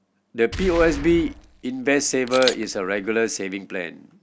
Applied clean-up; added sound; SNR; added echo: none; Camera + Boom; 10 dB; none.